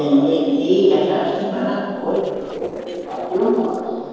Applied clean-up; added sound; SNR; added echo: neural separator model SepFormer DNS4.